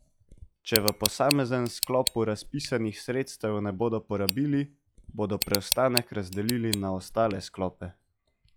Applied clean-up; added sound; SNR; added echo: classical method log-MMSE.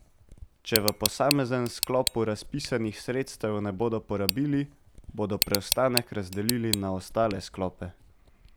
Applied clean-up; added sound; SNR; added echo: none; Tick; 6 dB; none.